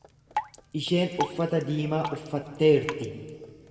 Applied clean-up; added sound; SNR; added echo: none; Drip; 11 dB; reverberation time 2.1 s.